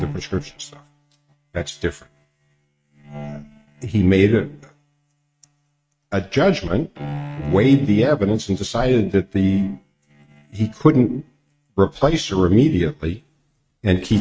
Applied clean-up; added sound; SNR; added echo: neural mask model RNNoise.